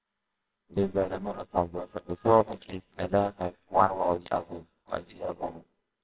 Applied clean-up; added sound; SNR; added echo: neural separator model SepFormer WHAMR!.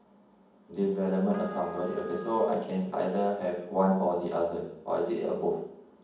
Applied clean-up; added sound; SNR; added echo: none; Trumpet; 16 dB; reverberation time 1.2 s.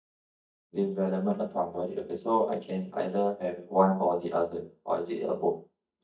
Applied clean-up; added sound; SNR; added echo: neural mask model DeepFilterNet 3.